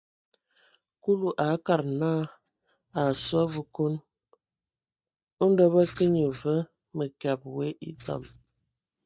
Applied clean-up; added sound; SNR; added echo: neural mask model DeepFilterNet 3.